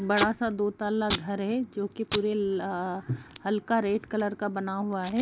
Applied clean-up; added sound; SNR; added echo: none; Packing tape, duct tape; 11 dB; none.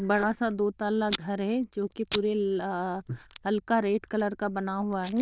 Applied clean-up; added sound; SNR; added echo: neural diffusion model UNIVERSE++.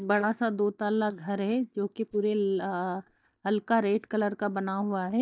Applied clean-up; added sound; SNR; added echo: neural mask model DeepFilterNet 3.